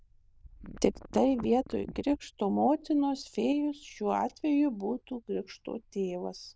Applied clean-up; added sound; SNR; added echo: neural diffusion model UNIVERSE++.